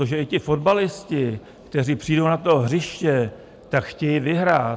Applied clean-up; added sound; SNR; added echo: none; none; none; none.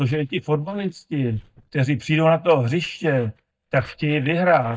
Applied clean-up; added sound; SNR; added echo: neural mask model DeepFilterNet 3.